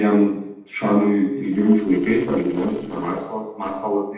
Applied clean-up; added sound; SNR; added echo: neural separator model SepFormer DNS4.